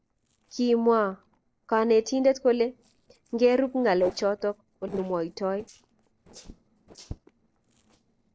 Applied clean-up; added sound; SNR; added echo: neural separator model SepFormer DNS4.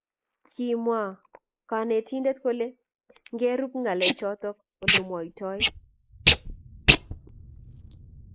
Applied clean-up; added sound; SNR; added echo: neural mask model Resemble Enhance denoiser.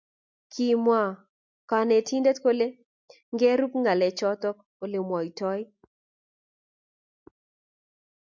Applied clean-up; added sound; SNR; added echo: none; none; none; none.